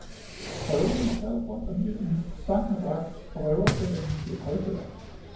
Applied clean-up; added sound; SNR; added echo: none; Fireworks; 5 dB; reverberation time 0.9 s.